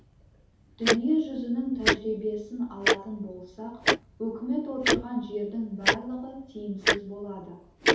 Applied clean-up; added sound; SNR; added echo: none; Tick-tock; -2 dB; reverberation time 0.8 s.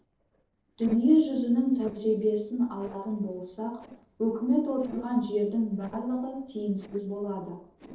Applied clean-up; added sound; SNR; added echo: neural separator model SepFormer DNS4.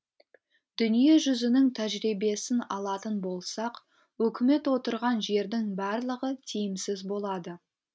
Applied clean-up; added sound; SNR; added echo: none; none; none; none.